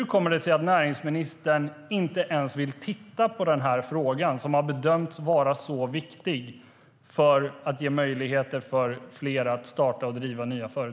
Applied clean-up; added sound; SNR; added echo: none; none; none; none.